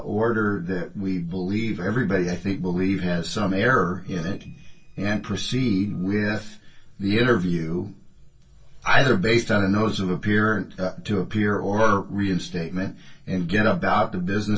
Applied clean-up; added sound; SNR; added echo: neural separator model SepFormer DNS4.